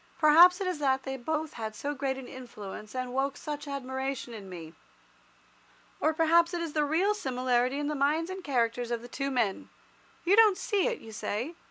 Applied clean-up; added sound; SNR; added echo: none; none; none; none.